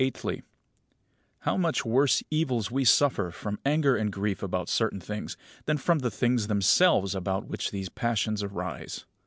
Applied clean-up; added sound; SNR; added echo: none; none; none; none.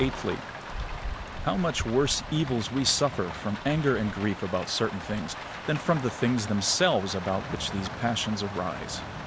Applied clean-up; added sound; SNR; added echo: none; Rain; 8 dB; none.